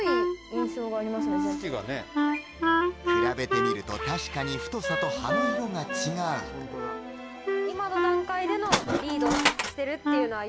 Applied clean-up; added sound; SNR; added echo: none; Wind instrument, woodwind instrument + Tools; -3 dB; none.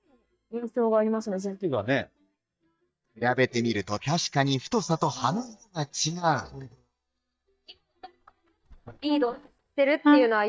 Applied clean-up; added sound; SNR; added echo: neural mask model DeepFilterNet 3.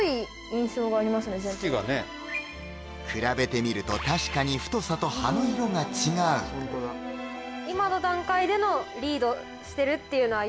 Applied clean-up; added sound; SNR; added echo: none; none; none; none.